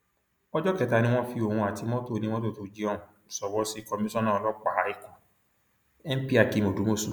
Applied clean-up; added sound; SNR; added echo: none; none; none; none.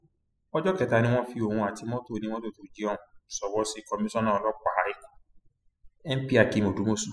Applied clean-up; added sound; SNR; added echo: classical method spectral subtraction.